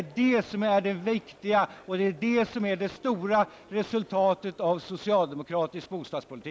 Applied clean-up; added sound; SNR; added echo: none; none; none; none.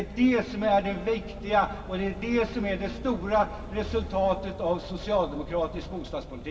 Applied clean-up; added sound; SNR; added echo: none; Motor vehicle (road); 12 dB; reverberation time 2.5 s.